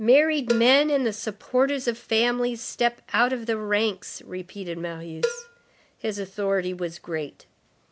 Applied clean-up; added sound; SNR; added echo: none; Cowbell; 11 dB; none.